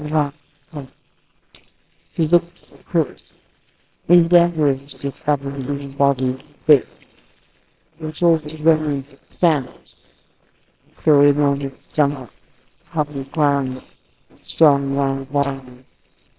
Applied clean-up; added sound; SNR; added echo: neural separator model SepFormer WHAMR!.